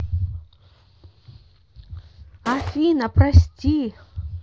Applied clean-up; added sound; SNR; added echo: none; Gunshot, gunfire; 12 dB; none.